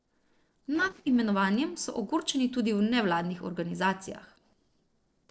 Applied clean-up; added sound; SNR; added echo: neural separator model SepFormer DNS4.